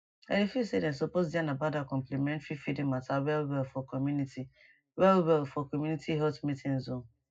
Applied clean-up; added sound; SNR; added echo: none; none; none; reverberation time 0.3 s.